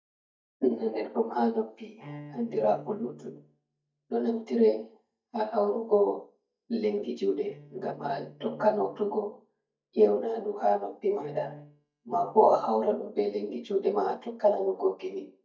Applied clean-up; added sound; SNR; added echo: neural mask model DeepFilterNet 3.